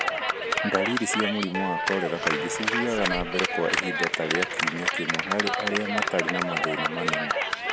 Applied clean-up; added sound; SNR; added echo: none; Clapping; -3 dB; none.